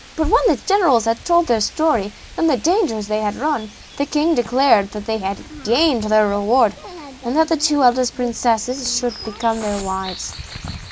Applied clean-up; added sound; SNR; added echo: none; Bird vocalization, bird call, bird song; 18 dB; none.